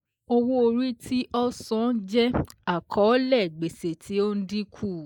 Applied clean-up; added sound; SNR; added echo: neural mask model Resemble Enhance denoiser.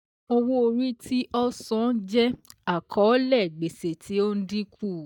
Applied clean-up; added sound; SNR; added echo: neural mask model DeepFilterNet 3.